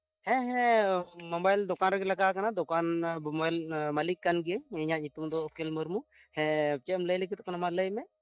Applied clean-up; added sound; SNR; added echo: neural mask model DeepFilterNet 3.